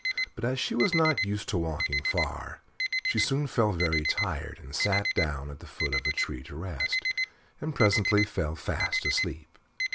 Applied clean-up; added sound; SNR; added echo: none; Alarm; 2 dB; none.